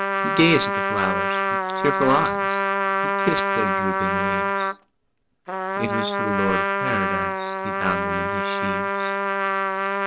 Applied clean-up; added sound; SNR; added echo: none; Trumpet; -3 dB; none.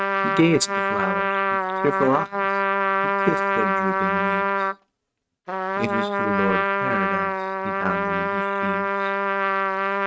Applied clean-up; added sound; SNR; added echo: neural mask model RNNoise.